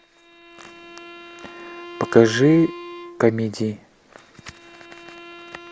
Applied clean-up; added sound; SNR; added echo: none; Bowed string instrument; 17 dB; none.